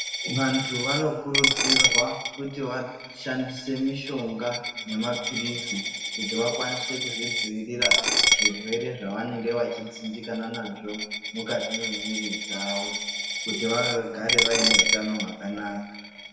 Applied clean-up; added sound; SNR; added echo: none; Coin (dropping); -2 dB; reverberation time 1.3 s.